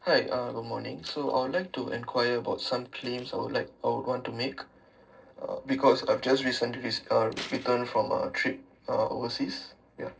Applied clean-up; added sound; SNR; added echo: neural separator model SepFormer DNS4.